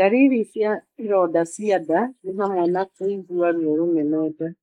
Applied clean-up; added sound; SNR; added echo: neural mask model Resemble Enhance denoiser.